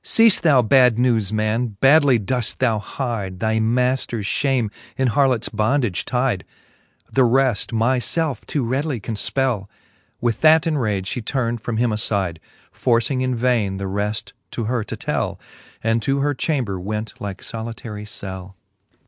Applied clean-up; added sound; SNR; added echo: none; none; none; none.